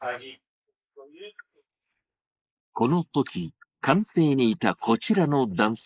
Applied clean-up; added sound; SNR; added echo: neural mask model Resemble Enhance denoiser.